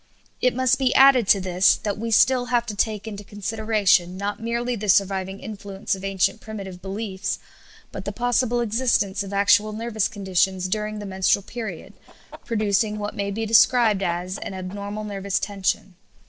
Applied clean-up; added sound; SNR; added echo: neural separator model SepFormer DNS4.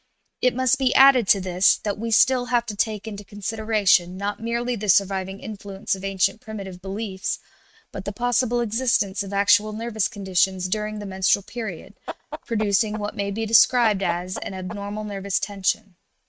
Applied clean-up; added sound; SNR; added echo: neural mask model RNNoise.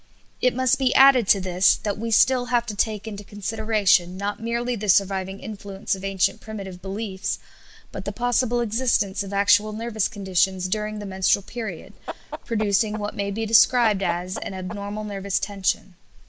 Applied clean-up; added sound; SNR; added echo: neural mask model Resemble Enhance denoiser.